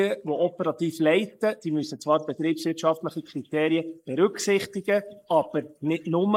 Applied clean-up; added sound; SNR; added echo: neural mask model Resemble Enhance denoiser.